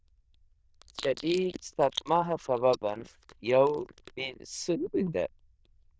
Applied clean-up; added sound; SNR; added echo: neural diffusion model UNIVERSE++.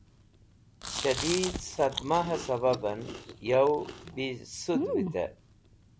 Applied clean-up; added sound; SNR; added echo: none; Chewing, mastication; 7 dB; none.